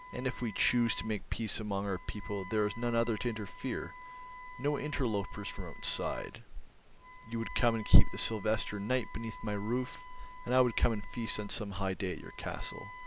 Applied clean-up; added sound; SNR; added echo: none; Wind instrument, woodwind instrument; 19 dB; none.